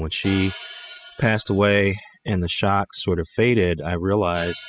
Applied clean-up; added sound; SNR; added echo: classical method spectral subtraction.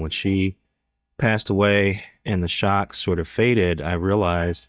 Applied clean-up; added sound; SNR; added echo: neural mask model DeepFilterNet 3.